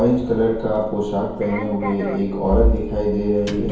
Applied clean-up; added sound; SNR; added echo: none; Sliding door; 6 dB; reverberation time 1.0 s.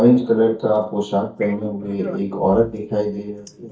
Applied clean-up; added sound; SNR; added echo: neural mask model DeepFilterNet 3.